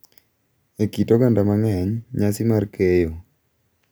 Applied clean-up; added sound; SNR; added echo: none; none; none; none.